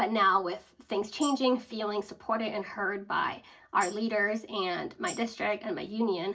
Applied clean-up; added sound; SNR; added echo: none; Tambourine; 17 dB; reverberation time 0.2 s.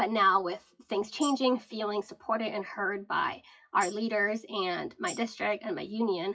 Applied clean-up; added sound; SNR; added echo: classical method WPE with log-MMSE.